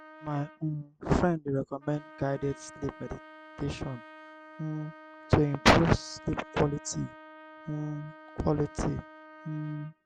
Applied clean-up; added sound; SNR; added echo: none; Trumpet; 19 dB; none.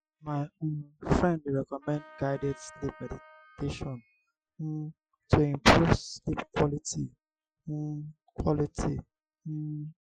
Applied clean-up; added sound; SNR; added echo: classical method Wiener filter.